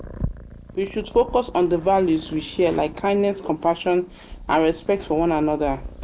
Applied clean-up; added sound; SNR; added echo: none; Purr; 14 dB; none.